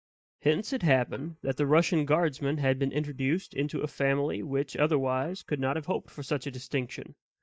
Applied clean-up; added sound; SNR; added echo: neural mask model DeepFilterNet 3.